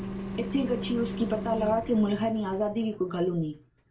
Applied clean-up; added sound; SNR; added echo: none; Engine; 8 dB; reverberation time 0.2 s.